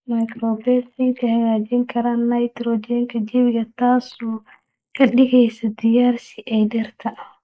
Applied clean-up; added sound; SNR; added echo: neural mask model Resemble Enhance denoiser.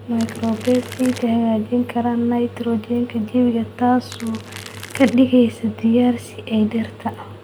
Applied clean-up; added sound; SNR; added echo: none; Crackle; 18 dB; none.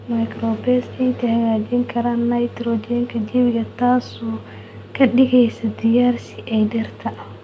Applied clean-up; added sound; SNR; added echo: none; none; none; none.